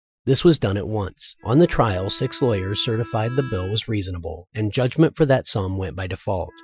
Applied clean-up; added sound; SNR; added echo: classical method Wiener filter.